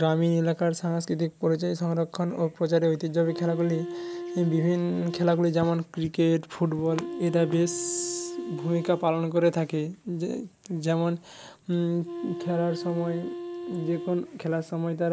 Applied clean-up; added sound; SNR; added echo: none; Wind instrument, woodwind instrument; 11 dB; none.